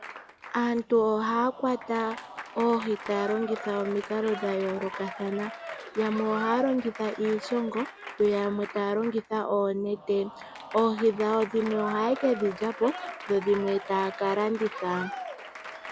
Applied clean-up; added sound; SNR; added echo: none; Applause / Crowd; 12 dB; none.